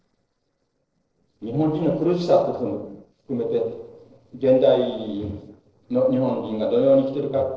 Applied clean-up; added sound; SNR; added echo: neural separator model SepFormer DNS4.